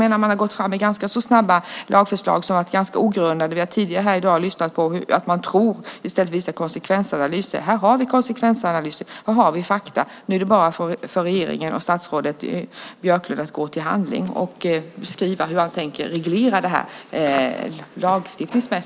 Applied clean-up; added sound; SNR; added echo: none; none; none; none.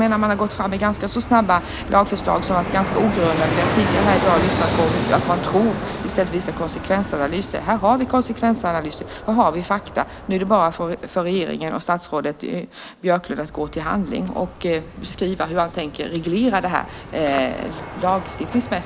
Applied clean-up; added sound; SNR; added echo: none; Fixed-wing aircraft, airplane; 7 dB; none.